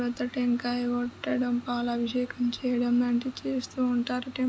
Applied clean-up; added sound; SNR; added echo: none; none; none; none.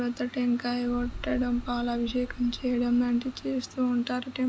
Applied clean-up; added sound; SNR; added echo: none; Boom; 14 dB; none.